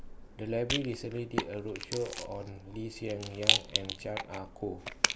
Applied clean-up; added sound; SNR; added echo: none; Rattle; -2 dB; none.